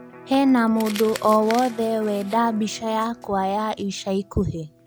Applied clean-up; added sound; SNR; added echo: none; Electric guitar + Crumpling, crinkling; 17 dB; none.